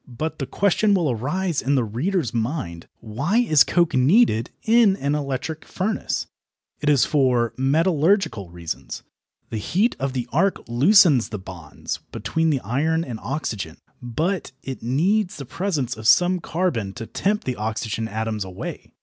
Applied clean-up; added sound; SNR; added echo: none; none; none; none.